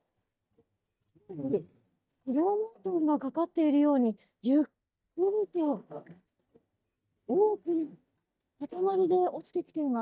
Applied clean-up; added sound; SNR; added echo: neural mask model DeepFilterNet 3.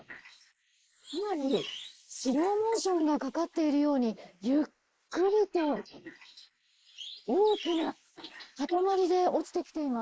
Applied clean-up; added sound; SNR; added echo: neural mask model Resemble Enhance denoiser.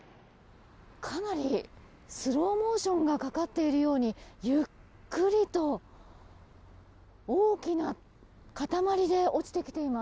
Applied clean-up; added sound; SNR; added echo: none; none; none; none.